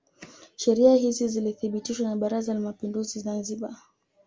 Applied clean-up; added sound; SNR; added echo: none; none; none; none.